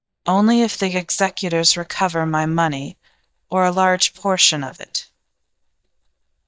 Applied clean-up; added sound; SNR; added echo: neural mask model DeepFilterNet 3.